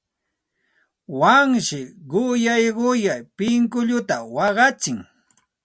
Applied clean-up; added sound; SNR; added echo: none; none; none; none.